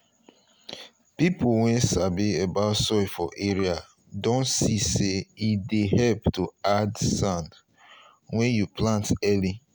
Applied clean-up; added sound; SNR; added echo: none; none; none; none.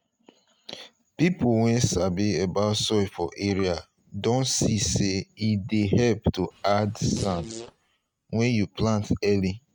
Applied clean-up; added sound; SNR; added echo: neural mask model RNNoise.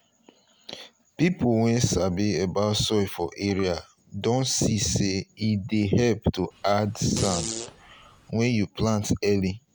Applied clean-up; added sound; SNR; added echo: none; Fart; 11 dB; none.